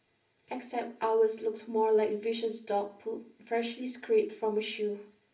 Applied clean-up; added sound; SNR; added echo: none; none; none; reverberation time 0.3 s.